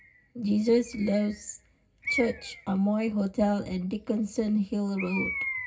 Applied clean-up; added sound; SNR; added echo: none; Bird; 11 dB; reverberation time 0.4 s.